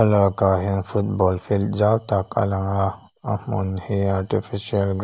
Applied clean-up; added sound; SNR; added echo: none; none; none; none.